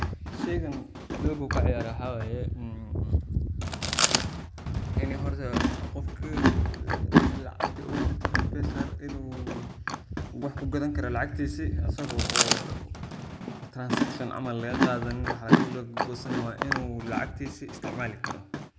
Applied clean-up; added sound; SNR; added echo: none; Chewing, mastication; -1 dB; none.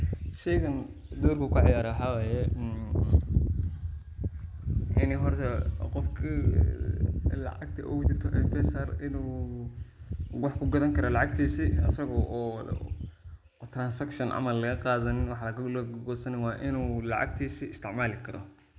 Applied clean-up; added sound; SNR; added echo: none; none; none; none.